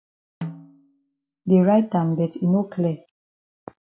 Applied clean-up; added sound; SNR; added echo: none; Snare drum; 16 dB; none.